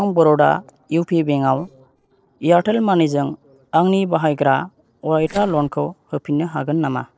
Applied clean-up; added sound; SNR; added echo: neural separator model SepFormer DNS4.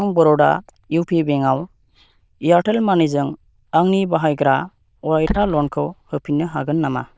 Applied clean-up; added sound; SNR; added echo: neural diffusion model UNIVERSE++.